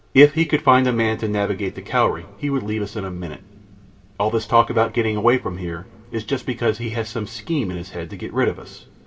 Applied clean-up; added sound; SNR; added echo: none; none; none; reverberation time 1.9 s.